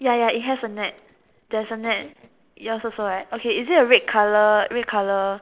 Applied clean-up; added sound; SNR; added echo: neural separator model SepFormer DNS4.